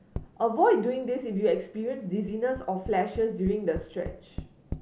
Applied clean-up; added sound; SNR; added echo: none; Tap; 14 dB; none.